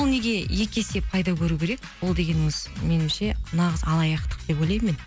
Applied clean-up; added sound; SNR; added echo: none; none; none; none.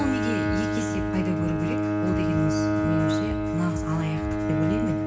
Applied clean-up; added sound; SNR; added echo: none; Bowed string instrument; -3 dB; reverberation time 0.8 s.